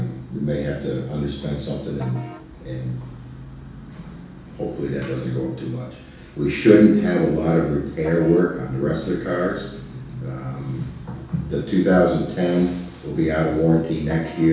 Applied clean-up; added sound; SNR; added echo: none; Bus / Vehicle horn, car horn, honking; 20 dB; reverberation time 0.6 s.